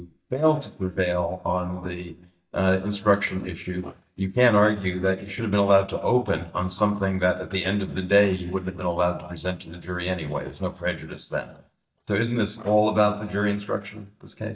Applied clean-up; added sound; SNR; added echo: neural mask model DeepFilterNet 3.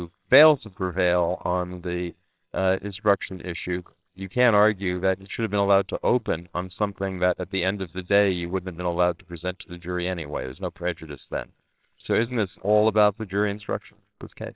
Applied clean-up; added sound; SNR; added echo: neural separator model SepFormer WHAMR!.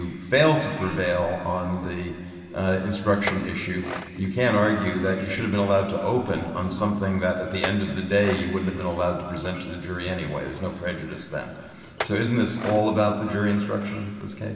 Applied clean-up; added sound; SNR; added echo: none; Chink, clink; 17 dB; reverberation time 2.5 s.